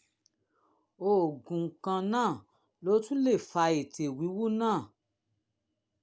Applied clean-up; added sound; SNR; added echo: none; none; none; none.